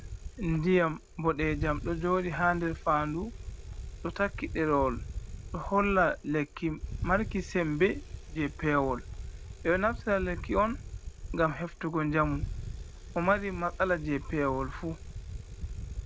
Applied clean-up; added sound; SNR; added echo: none; Bicycle; 9 dB; none.